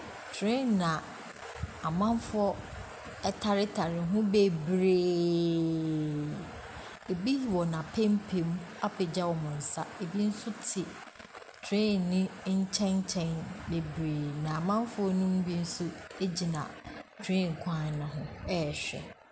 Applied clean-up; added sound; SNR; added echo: none; none; none; none.